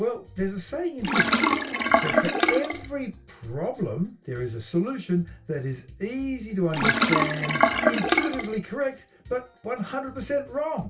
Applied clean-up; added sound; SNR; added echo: none; Sink (filling or washing); -5 dB; reverberation time 0.2 s.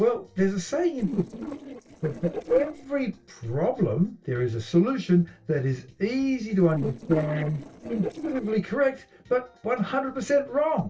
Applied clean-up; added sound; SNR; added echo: neural separator model SepFormer DNS4.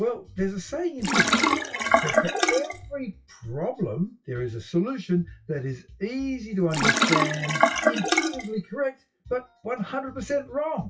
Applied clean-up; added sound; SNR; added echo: classical method WPE with log-MMSE.